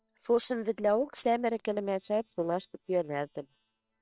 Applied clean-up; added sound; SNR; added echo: neural separator model SepFormer WHAM!.